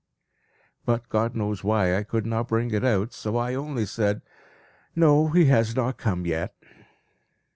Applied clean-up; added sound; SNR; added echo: none; none; none; none.